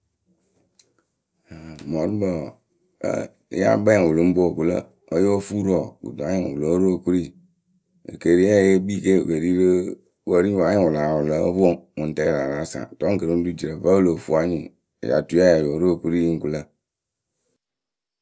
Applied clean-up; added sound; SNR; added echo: none; none; none; none.